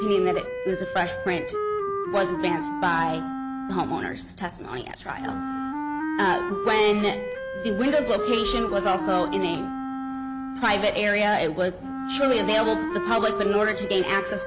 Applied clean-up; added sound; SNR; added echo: none; Wind instrument, woodwind instrument; 4 dB; none.